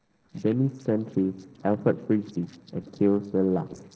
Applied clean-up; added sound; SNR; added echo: neural separator model SepFormer DNS4.